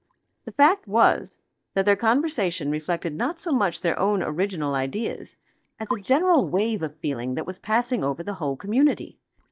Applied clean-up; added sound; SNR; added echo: neural mask model DeepFilterNet 3.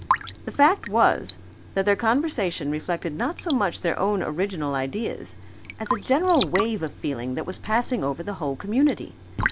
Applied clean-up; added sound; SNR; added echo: none; Raindrop / Drip / Trickle, dribble; 10 dB; none.